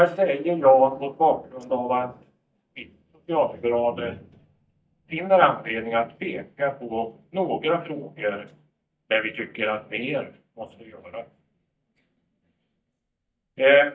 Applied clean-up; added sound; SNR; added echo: neural mask model DeepFilterNet 3.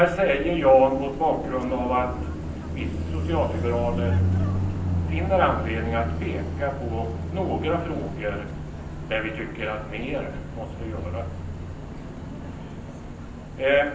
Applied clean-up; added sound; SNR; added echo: none; Car passing by; 3 dB; reverberation time 0.6 s.